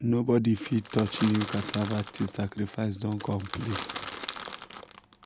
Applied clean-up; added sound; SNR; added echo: none; Crackle / Crushing; 10 dB; none.